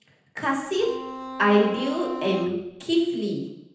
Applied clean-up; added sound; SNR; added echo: none; Bowed string instrument; 11 dB; reverberation time 0.9 s.